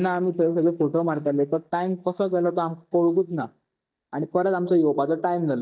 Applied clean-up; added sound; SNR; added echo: neural mask model DeepFilterNet 3.